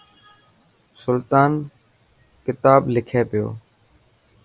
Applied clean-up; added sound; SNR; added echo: none; none; none; none.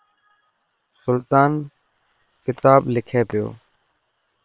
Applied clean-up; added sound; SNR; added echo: neural separator model SepFormer WHAM!.